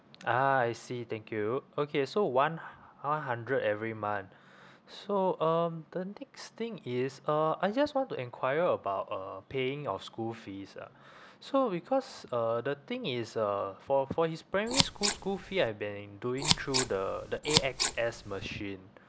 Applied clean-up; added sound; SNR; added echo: none; Scissors; 0 dB; none.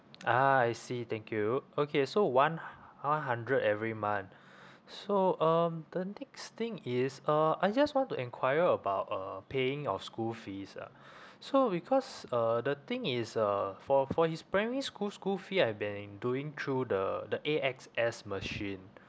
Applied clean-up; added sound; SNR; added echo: none; none; none; none.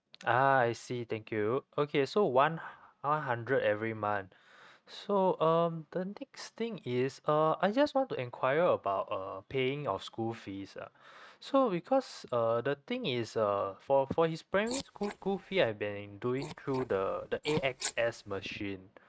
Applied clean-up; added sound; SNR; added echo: neural mask model RNNoise.